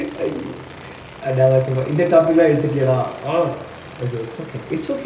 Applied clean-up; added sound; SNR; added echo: none; Aircraft; 20 dB; reverberation time 1.4 s.